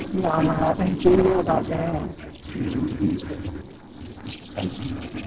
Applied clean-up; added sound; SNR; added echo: neural separator model SepFormer DNS4.